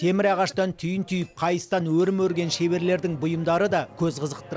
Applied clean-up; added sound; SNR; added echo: none; none; none; none.